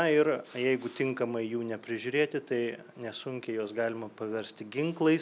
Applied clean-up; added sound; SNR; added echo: none; none; none; none.